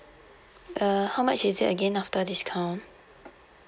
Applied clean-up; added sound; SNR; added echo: none; none; none; none.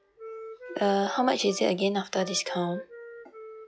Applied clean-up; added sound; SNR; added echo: classical method log-MMSE.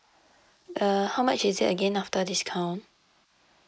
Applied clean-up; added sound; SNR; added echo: neural mask model Resemble Enhance denoiser.